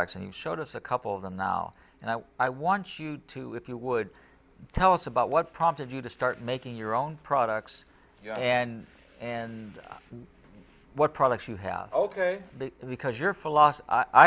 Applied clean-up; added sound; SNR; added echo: none; none; none; none.